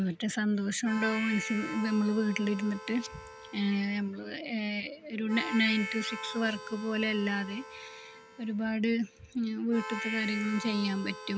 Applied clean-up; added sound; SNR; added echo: none; Harmonica; 11 dB; none.